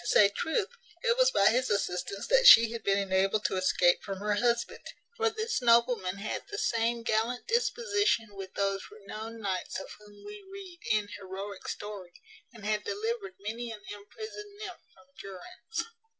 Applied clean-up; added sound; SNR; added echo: none; none; none; none.